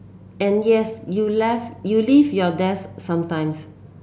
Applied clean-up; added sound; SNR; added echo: none; none; none; none.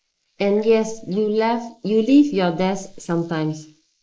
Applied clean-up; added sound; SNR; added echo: neural mask model Resemble Enhance denoiser.